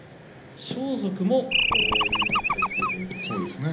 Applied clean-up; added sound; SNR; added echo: none; Animal; -4 dB; reverberation time 0.8 s.